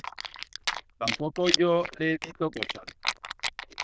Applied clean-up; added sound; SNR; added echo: neural diffusion model UNIVERSE++.